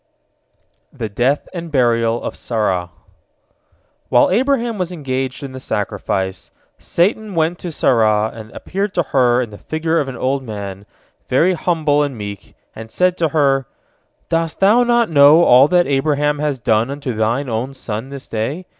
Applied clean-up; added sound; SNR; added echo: none; none; none; none.